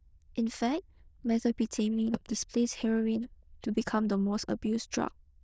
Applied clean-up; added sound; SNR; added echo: neural diffusion model UNIVERSE++.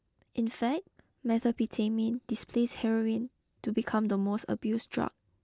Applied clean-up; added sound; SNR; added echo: none; none; none; none.